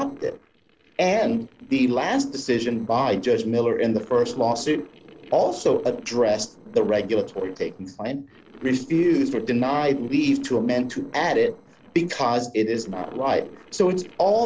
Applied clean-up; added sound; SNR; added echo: neural separator model SepFormer DNS4.